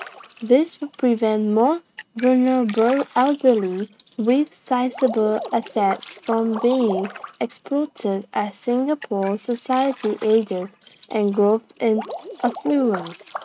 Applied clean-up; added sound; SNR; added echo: neural mask model RNNoise.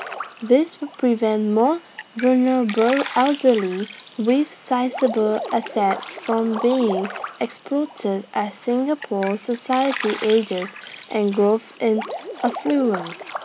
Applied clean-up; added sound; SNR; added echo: none; Drip; 13 dB; none.